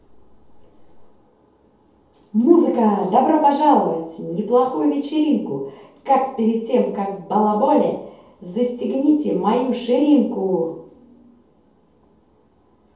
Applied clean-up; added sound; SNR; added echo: none; none; none; reverberation time 0.7 s.